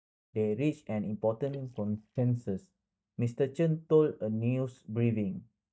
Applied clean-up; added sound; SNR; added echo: neural mask model DeepFilterNet 3.